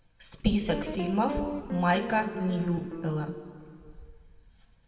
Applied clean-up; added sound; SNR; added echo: none; Guitar; 7 dB; reverberation time 1.9 s.